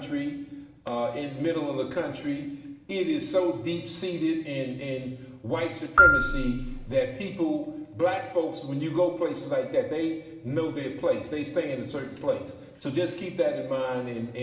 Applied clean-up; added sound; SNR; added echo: none; Marimba, xylophone; -4 dB; reverberation time 1.0 s.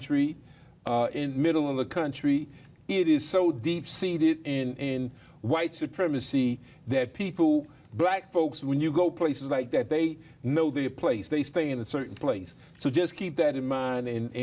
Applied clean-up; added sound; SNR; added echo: none; none; none; none.